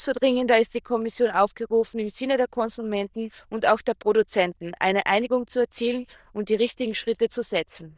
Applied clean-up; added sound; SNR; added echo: neural diffusion model UNIVERSE++.